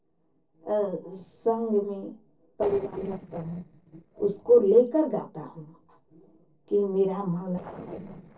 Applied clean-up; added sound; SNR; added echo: neural separator model SepFormer DNS4.